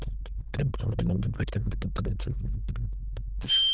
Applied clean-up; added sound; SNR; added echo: neural diffusion model UNIVERSE++.